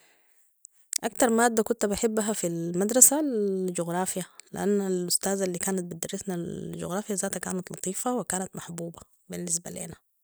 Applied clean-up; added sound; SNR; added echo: none; none; none; none.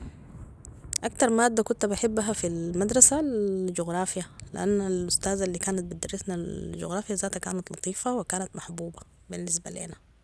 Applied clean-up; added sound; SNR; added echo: none; Thunder / Rain; 19 dB; none.